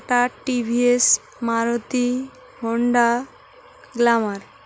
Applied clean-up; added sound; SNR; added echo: none; none; none; none.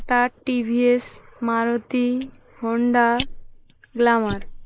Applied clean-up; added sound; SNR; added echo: neural mask model Resemble Enhance denoiser.